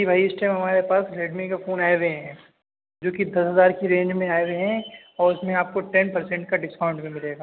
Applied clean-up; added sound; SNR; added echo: none; none; none; none.